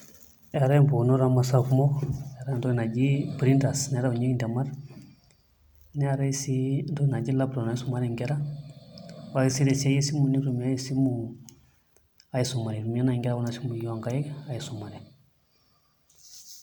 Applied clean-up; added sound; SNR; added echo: none; none; none; none.